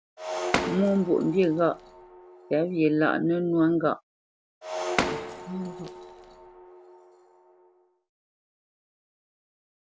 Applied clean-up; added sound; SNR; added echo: none; Shatter; 6 dB; none.